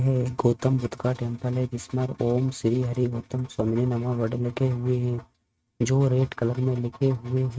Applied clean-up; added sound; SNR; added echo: neural mask model RNNoise.